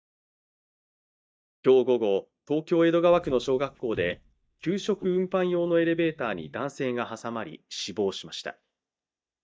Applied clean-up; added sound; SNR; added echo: neural mask model DeepFilterNet 3.